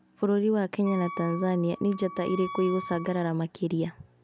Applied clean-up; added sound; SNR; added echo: none; Wind instrument, woodwind instrument; 13 dB; none.